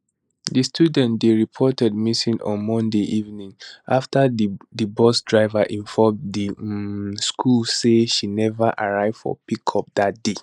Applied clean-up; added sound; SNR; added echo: neural mask model Resemble Enhance denoiser.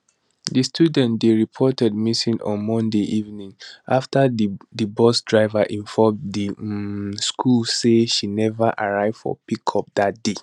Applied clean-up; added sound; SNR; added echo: none; none; none; none.